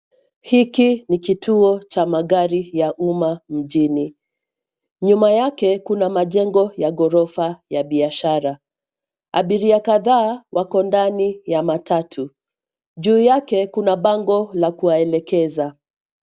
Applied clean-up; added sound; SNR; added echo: none; none; none; none.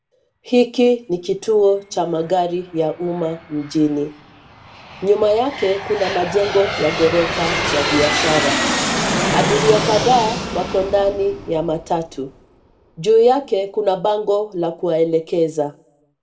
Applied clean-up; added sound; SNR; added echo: none; Aircraft; 6 dB; reverberation time 0.3 s.